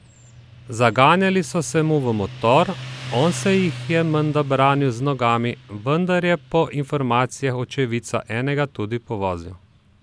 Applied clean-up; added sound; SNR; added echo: none; Motorcycle; 17 dB; none.